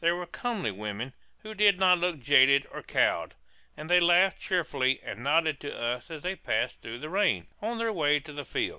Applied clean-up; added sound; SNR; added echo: none; none; none; none.